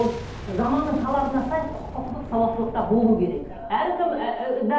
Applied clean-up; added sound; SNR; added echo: none; Boom; 13 dB; reverberation time 2.2 s.